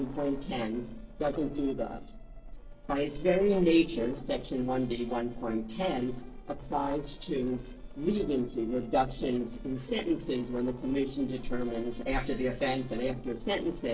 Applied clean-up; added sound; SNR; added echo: neural separator model SepFormer DNS4.